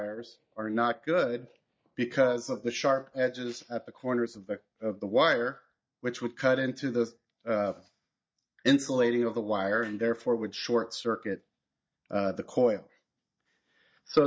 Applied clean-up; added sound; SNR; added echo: neural mask model DeepFilterNet 3.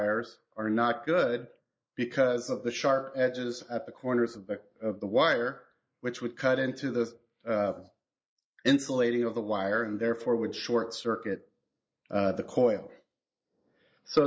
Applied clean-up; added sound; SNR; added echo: neural mask model Resemble Enhance denoiser.